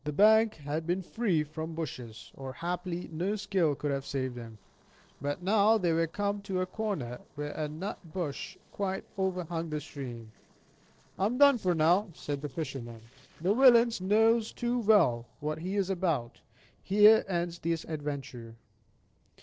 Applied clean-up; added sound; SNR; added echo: neural separator model SepFormer DNS4.